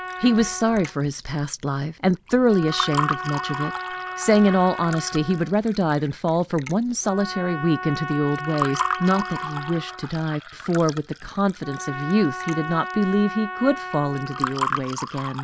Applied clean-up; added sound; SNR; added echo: none; Fill (with liquid) / Water + Trumpet; 8 dB; none.